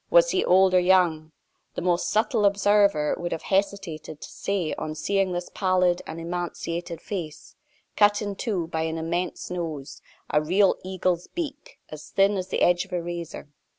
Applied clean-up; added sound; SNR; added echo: none; none; none; none.